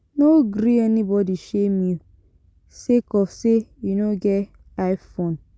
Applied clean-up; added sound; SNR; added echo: none; none; none; none.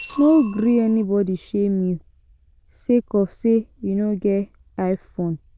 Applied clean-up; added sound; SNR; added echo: neural diffusion model UNIVERSE++.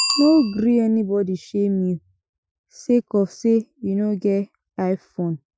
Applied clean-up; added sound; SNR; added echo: classical method Wiener filter.